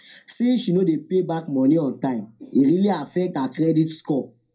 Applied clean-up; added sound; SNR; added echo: none; none; none; reverberation time 0.2 s.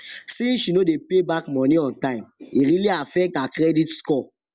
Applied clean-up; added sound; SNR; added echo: none; none; none; none.